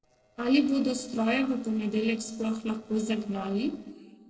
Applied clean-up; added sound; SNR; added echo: neural separator model SepFormer DNS4.